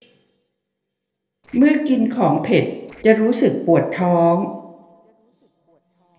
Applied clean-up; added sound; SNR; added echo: neural separator model SepFormer DNS4.